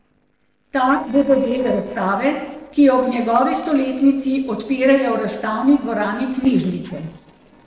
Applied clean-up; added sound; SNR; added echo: neural separator model SepFormer DNS4.